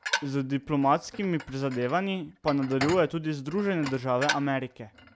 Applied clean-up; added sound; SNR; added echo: none; Dishes, pots, and pans; 10 dB; none.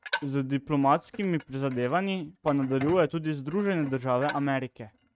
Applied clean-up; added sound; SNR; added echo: neural mask model RNNoise.